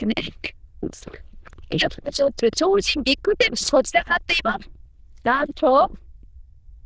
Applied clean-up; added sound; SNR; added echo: neural diffusion model UNIVERSE++.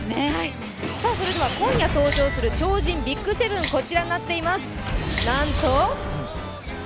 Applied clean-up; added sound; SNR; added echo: none; Rattle (instrument); 4 dB; none.